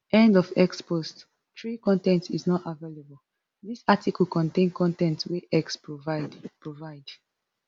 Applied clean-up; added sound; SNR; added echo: none; none; none; none.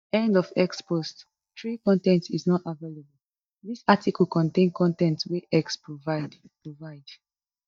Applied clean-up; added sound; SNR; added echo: neural mask model DeepFilterNet 3.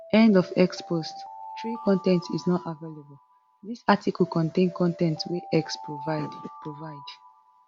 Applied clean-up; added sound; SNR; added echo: none; Alarm; 16 dB; none.